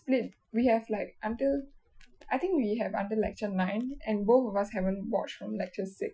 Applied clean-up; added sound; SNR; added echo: classical method Wiener filter.